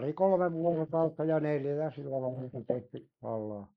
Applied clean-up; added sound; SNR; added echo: neural mask model Resemble Enhance denoiser.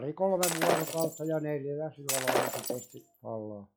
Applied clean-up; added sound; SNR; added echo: classical method log-MMSE.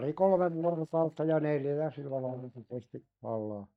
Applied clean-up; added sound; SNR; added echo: neural mask model DeepFilterNet 3.